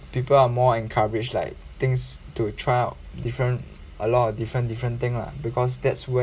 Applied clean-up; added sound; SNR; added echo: none; none; none; none.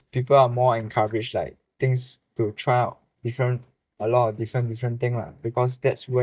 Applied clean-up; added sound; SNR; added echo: neural mask model DeepFilterNet 3.